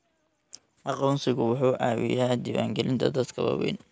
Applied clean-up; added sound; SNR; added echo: none; none; none; none.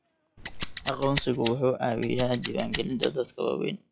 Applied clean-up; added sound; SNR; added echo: classical method log-MMSE.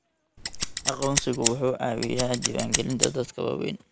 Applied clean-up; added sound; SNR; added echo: none; Scissors; 1 dB; none.